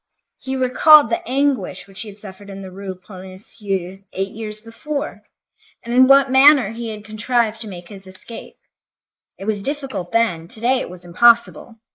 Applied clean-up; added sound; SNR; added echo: neural mask model Resemble Enhance denoiser.